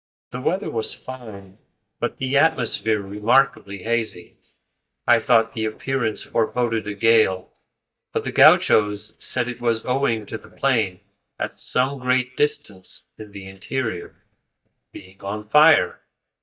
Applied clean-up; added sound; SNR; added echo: neural mask model DeepFilterNet 3.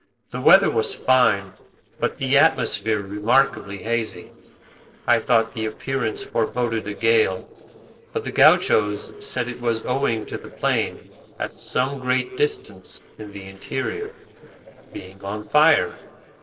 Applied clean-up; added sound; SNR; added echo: neural separator model SepFormer DNS4.